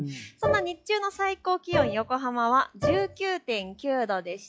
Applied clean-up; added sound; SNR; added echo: classical method log-MMSE.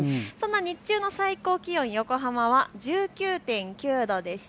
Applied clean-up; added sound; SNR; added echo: none; none; none; none.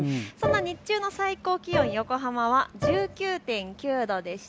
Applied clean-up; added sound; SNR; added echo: none; Bowed string instrument; 3 dB; none.